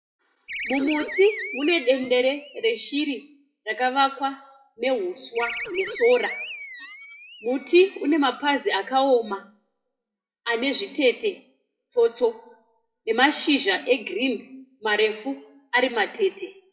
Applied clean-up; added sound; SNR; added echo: classical method WPE with log-MMSE.